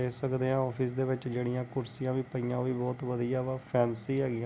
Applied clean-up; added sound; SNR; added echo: none; none; none; none.